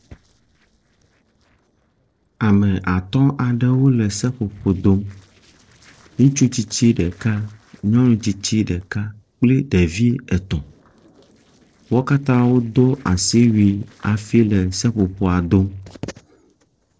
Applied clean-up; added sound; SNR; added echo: neural separator model SepFormer DNS4.